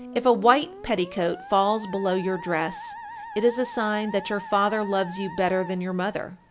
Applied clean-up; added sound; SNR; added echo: none; Musical instrument; 14 dB; none.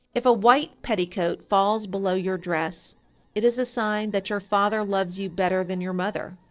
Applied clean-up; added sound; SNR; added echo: neural separator model SepFormer DNS4.